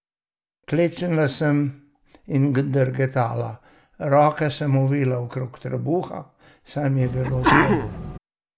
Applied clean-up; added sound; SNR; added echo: none; Sneeze; -2 dB; none.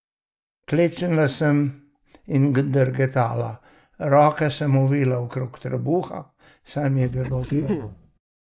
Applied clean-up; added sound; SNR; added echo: neural mask model DeepFilterNet 3.